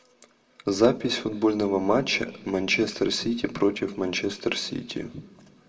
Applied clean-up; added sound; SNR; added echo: none; none; none; reverberation time 0.6 s.